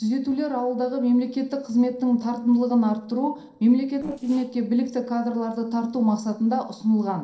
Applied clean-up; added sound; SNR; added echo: neural separator model SepFormer DNS4.